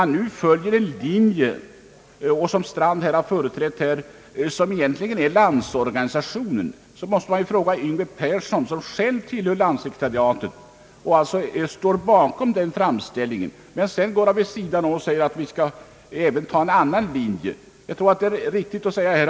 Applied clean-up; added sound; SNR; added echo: none; none; none; none.